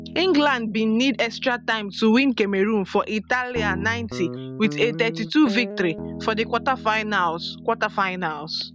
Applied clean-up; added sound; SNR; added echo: none; Guitar; 12 dB; none.